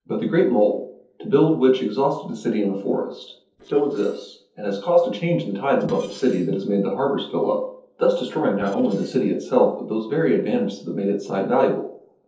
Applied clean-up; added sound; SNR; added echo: neural separator model SepFormer DNS4.